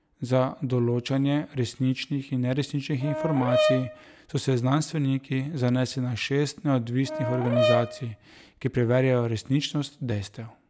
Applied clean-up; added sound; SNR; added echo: none; Brass instrument; 2 dB; none.